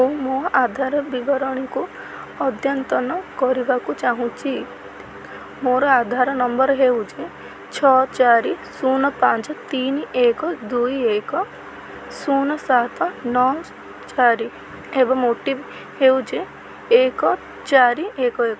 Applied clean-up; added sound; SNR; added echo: none; none; none; none.